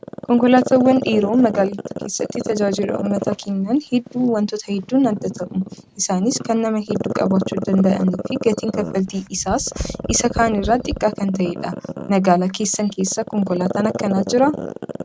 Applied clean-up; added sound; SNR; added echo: none; Tap + Growling; 8 dB; none.